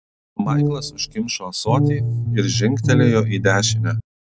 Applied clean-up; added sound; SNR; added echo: none; Bass guitar + Brass instrument; -3 dB; none.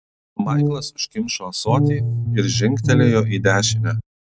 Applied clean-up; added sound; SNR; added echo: neural mask model RNNoise.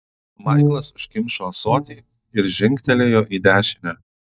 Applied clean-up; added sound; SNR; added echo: neural mask model DeepFilterNet 3.